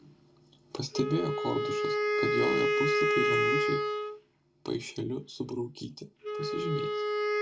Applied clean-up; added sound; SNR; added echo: none; Wind instrument, woodwind instrument; -4 dB; reverberation time 0.1 s.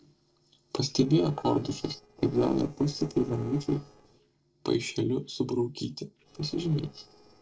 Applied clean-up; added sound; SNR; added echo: neural separator model SepFormer DNS4.